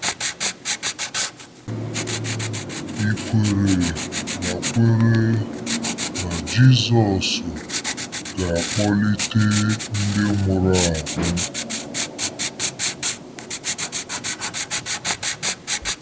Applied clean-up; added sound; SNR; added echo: none; Writing; 4 dB; none.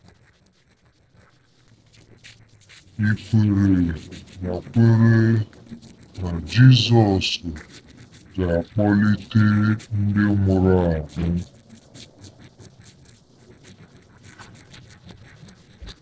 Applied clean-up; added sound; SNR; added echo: neural separator model SepFormer DNS4.